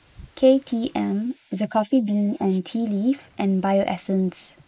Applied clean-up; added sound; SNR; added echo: neural mask model Resemble Enhance denoiser.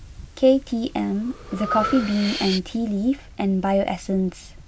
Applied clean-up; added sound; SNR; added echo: none; Breathing; 11 dB; none.